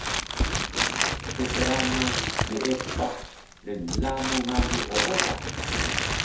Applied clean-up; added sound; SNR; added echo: none; Crumpling, crinkling; -4 dB; reverberation time 0.5 s.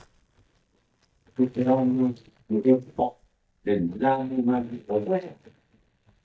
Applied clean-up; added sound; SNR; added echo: neural mask model DeepFilterNet 3.